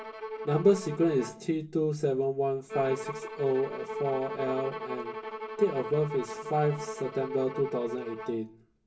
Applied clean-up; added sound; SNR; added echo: none; Bowed string instrument; 9 dB; reverberation time 0.2 s.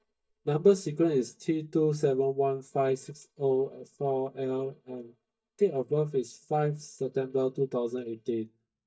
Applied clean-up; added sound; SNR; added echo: neural mask model DeepFilterNet 3.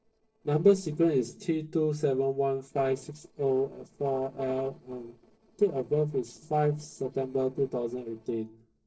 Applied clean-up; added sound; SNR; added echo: neural separator model SepFormer DNS4.